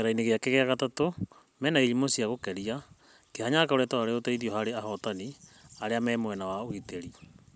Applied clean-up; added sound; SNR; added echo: none; none; none; none.